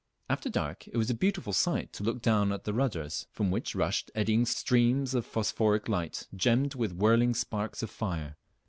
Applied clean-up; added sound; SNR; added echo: none; none; none; none.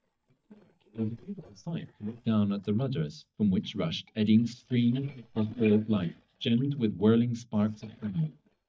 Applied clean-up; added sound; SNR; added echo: neural mask model DeepFilterNet 3.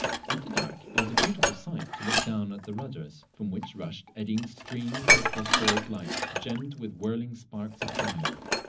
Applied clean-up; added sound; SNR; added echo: none; Dishes, pots, and pans; -4 dB; reverberation time 0.4 s.